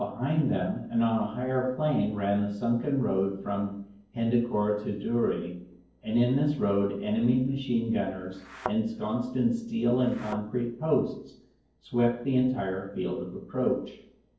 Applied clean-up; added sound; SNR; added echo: neural separator model SepFormer DNS4.